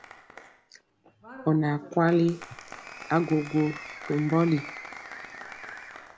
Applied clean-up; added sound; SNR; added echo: none; Applause; 15 dB; none.